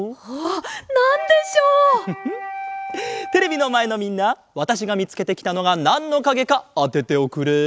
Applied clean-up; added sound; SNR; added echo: none; Wind instrument, woodwind instrument; 12 dB; none.